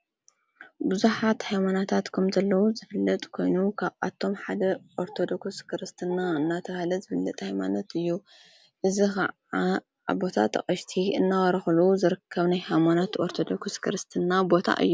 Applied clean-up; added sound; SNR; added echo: none; none; none; none.